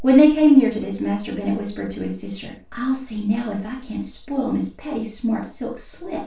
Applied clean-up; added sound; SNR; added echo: none; none; none; reverberation time 0.3 s.